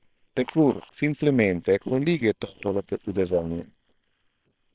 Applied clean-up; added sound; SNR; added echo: neural separator model SepFormer WHAM!.